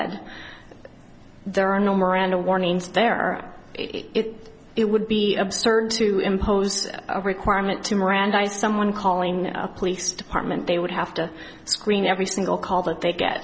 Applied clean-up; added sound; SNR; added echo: none; none; none; none.